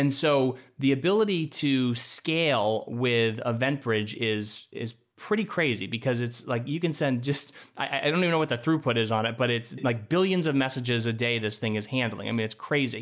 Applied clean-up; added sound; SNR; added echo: none; none; none; none.